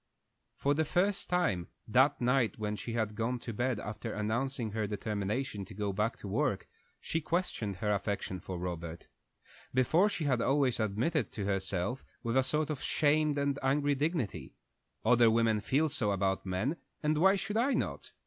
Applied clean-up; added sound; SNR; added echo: none; none; none; none.